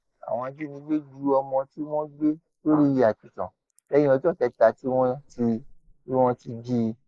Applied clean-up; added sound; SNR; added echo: neural mask model Resemble Enhance denoiser.